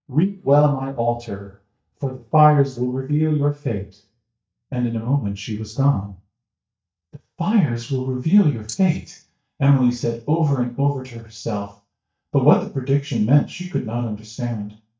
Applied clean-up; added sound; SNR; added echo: neural mask model DeepFilterNet 3.